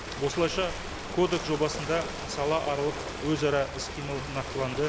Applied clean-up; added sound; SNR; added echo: none; Ocean; 7 dB; none.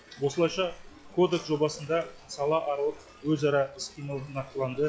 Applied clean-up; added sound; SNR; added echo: classical method log-MMSE.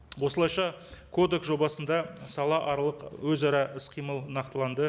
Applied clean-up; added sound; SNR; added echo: none; none; none; none.